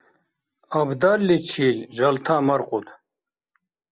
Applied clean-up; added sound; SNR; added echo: none; none; none; none.